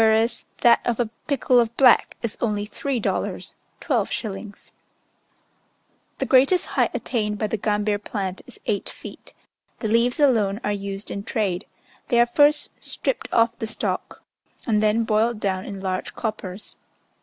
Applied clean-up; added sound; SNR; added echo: none; none; none; none.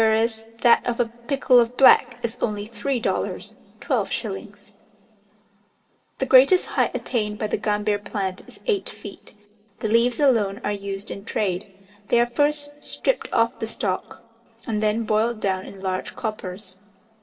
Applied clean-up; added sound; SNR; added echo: none; none; none; reverberation time 1.7 s.